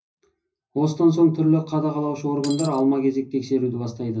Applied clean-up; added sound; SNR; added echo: none; Shatter; 14 dB; reverberation time 0.4 s.